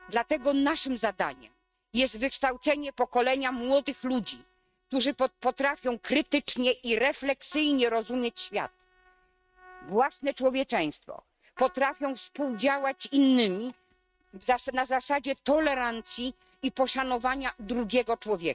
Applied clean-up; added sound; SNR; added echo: neural mask model RNNoise.